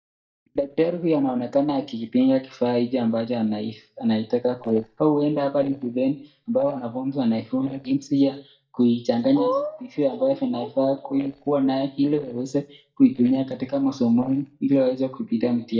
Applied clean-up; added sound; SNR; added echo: neural mask model DeepFilterNet 3.